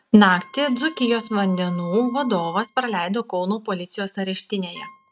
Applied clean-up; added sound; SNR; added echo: neural mask model RNNoise.